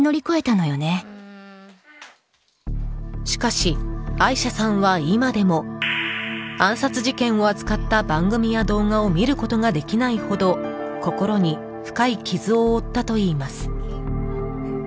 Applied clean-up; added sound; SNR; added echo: none; none; none; none.